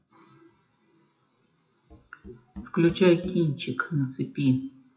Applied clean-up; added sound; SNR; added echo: classical method WPE with log-MMSE.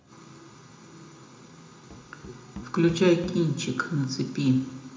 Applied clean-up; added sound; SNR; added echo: none; Musical instrument; 17 dB; reverberation time 0.6 s.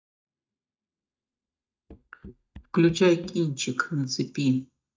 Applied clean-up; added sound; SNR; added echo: neural mask model DeepFilterNet 3.